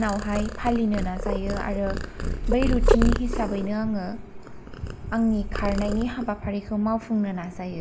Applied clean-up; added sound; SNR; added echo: none; Purr; 1 dB; none.